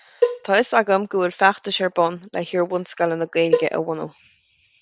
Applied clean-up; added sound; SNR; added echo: none; Cowbell; 4 dB; none.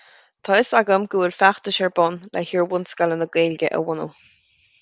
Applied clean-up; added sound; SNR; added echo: none; none; none; none.